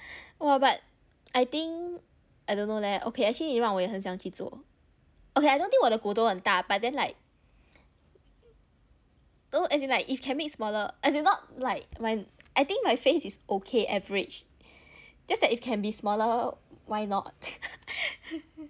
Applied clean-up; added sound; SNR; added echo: none; none; none; none.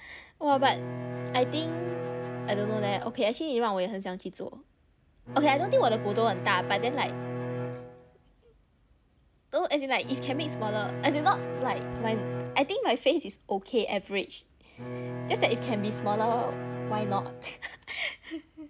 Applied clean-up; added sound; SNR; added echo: none; Bowed string instrument; 7 dB; none.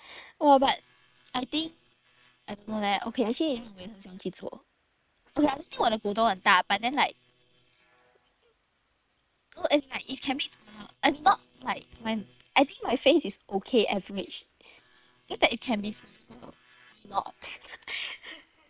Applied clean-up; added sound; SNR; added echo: neural separator model SepFormer WHAM!.